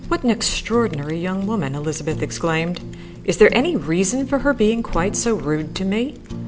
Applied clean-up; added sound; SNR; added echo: none; Fire; 14 dB; none.